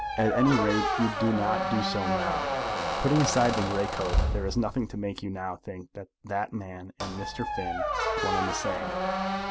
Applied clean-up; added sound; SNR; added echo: none; Squeak; 0 dB; none.